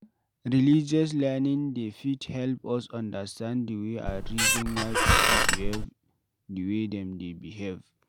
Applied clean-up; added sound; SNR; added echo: none; Squeak; -5 dB; none.